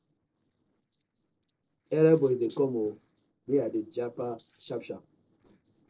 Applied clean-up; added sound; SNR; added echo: neural separator model SepFormer DNS4.